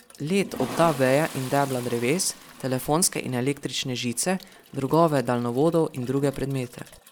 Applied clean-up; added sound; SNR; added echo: none; Toilet flush; 17 dB; none.